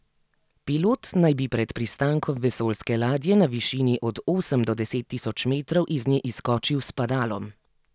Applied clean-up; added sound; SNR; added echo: none; none; none; none.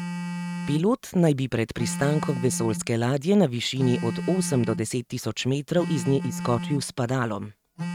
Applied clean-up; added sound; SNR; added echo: neural mask model RNNoise.